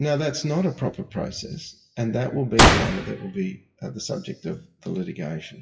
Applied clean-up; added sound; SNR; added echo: classical method WPE with log-MMSE.